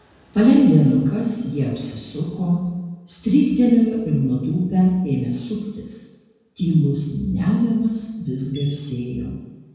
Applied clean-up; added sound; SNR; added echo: none; none; none; reverberation time 1.2 s.